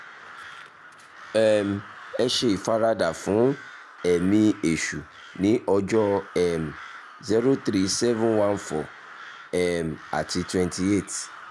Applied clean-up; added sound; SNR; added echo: none; Crow; 18 dB; none.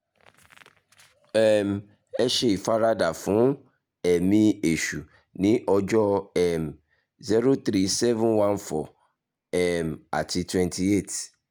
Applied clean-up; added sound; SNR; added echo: none; none; none; none.